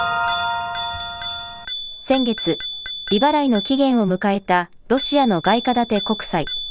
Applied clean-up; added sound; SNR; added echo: none; Bicycle bell; 10 dB; none.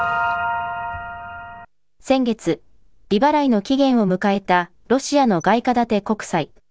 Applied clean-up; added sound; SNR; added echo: none; none; none; none.